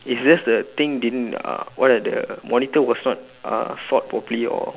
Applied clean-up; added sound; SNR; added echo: none; none; none; none.